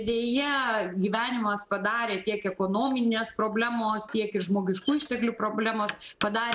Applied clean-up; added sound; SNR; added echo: none; Knock; 17 dB; none.